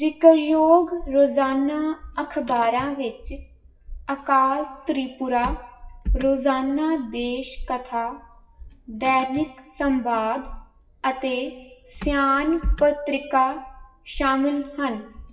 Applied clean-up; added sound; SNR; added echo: classical method WPE with log-MMSE.